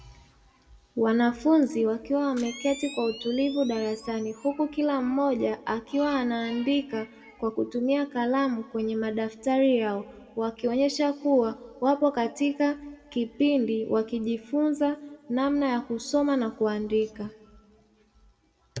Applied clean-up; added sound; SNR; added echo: none; Camera; 19 dB; reverberation time 1.4 s.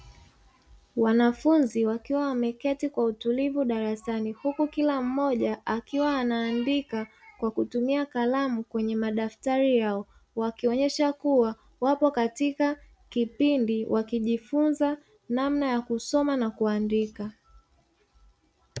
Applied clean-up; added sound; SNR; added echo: none; none; none; none.